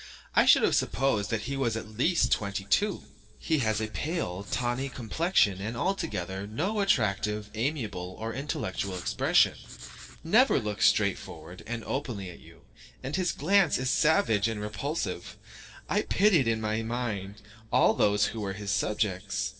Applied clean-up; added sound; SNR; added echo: neural separator model SepFormer DNS4.